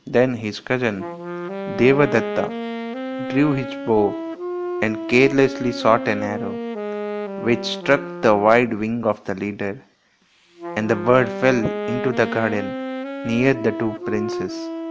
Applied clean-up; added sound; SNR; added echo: none; Wind instrument, woodwind instrument; 8 dB; none.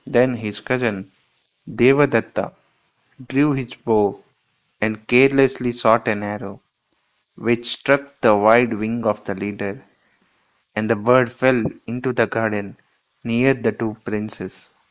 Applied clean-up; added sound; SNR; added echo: neural mask model Resemble Enhance denoiser.